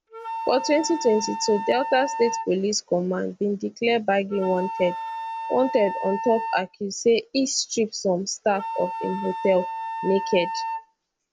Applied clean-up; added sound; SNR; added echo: none; Wind instrument, woodwind instrument; 8 dB; none.